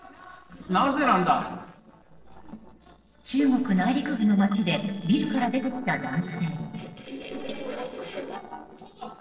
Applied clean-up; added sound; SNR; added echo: neural separator model SepFormer DNS4.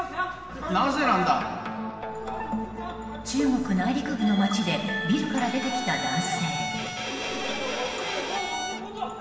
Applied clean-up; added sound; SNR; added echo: none; Bowed string instrument; 5 dB; reverberation time 1.6 s.